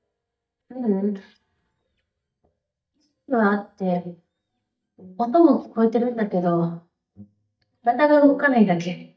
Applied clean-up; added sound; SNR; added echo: neural mask model DeepFilterNet 3.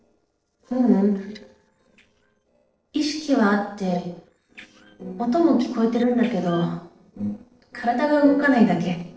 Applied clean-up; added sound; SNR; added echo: neural separator model SepFormer DNS4.